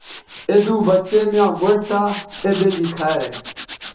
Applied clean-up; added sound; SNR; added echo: none; Tools; 16 dB; reverberation time 0.7 s.